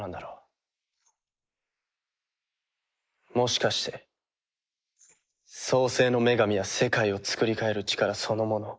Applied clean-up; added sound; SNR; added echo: neural mask model Resemble Enhance denoiser.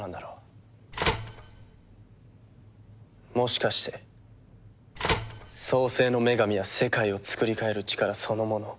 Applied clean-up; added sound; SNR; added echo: none; Telephone; 3 dB; none.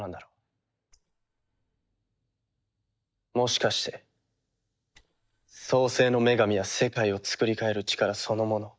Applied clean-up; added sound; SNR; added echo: neural mask model DeepFilterNet 3.